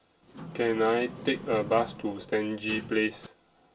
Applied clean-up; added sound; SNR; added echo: none; Sliding door; 13 dB; reverberation time 0.2 s.